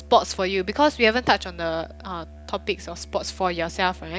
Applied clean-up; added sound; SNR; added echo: none; Musical instrument; 18 dB; none.